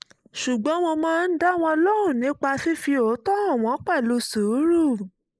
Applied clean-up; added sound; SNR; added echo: neural mask model Resemble Enhance denoiser.